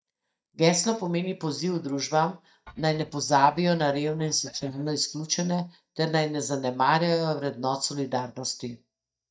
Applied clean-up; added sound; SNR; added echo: neural mask model DeepFilterNet 3.